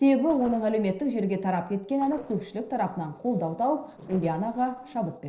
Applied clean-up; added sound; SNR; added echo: neural separator model SepFormer DNS4.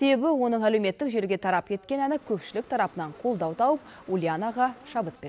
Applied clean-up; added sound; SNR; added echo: none; none; none; none.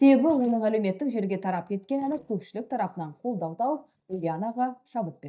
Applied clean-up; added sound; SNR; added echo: neural mask model DeepFilterNet 3.